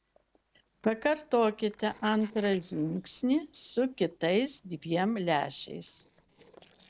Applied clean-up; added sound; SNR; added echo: neural separator model SepFormer DNS4.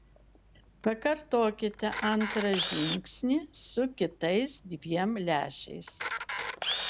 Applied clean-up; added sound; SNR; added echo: none; Camera; 7 dB; none.